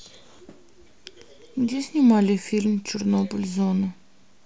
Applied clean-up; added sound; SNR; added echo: none; none; none; none.